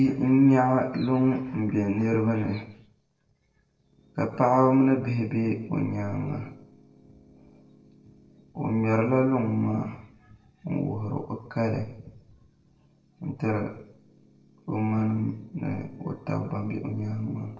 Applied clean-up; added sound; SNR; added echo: neural separator model SepFormer DNS4.